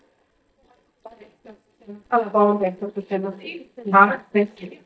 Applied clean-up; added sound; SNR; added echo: neural mask model DeepFilterNet 3.